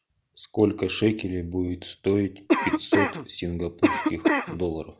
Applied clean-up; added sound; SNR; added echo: none; Cough; -2 dB; none.